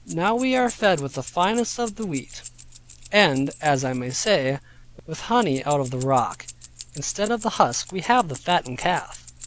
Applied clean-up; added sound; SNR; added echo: none; Keys jangling; 18 dB; none.